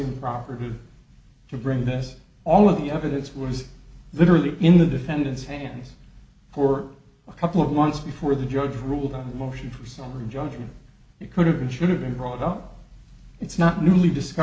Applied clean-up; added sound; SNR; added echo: none; none; none; none.